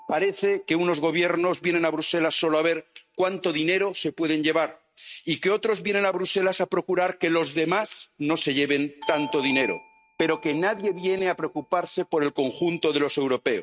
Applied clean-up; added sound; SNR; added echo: neural mask model RNNoise.